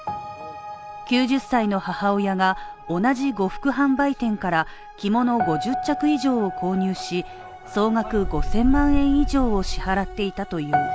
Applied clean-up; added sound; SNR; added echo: none; Wind; 1 dB; none.